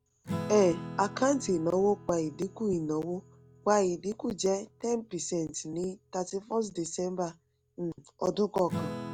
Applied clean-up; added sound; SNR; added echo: none; Acoustic guitar / Strum; 13 dB; none.